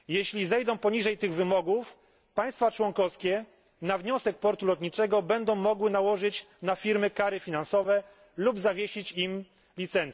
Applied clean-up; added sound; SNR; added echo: none; none; none; none.